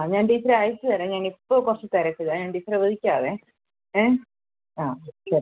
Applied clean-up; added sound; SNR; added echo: none; none; none; none.